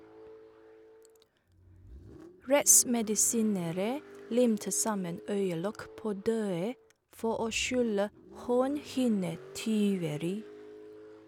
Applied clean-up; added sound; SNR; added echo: none; Car; 19 dB; none.